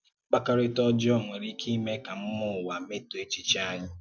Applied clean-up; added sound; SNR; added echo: none; none; none; none.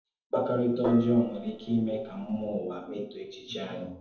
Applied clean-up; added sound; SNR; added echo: neural separator model SepFormer DNS4.